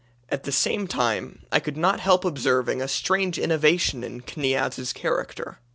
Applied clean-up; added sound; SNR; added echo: none; none; none; none.